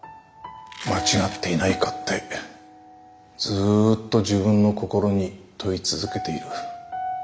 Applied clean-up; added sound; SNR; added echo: none; Domestic sounds, home sounds + Snare drum; 16 dB; none.